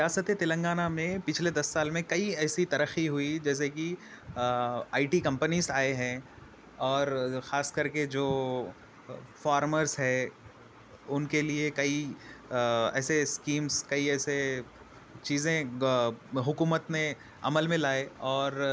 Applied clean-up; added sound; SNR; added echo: none; none; none; none.